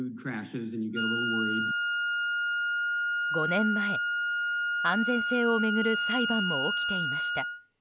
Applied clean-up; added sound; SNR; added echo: none; Wind instrument, woodwind instrument; -2 dB; none.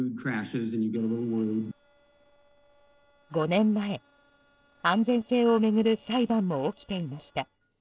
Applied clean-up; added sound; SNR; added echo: neural separator model SepFormer DNS4.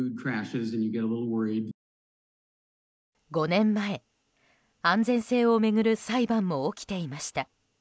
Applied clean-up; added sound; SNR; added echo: none; none; none; none.